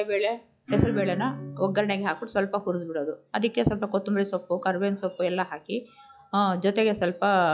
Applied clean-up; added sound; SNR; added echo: classical method log-MMSE.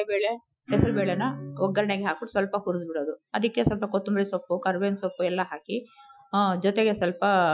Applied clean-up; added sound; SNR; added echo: classical method Wiener filter.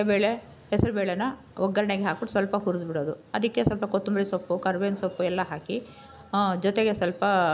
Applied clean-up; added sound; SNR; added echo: none; none; none; none.